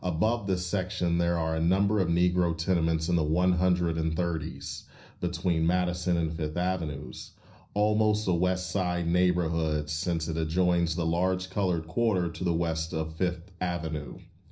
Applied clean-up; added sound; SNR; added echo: none; none; none; reverberation time 0.5 s.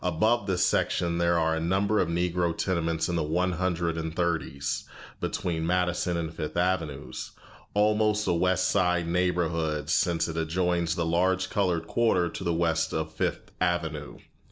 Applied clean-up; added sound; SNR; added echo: none; none; none; none.